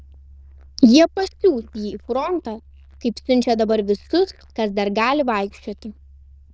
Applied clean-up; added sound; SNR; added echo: neural diffusion model UNIVERSE++.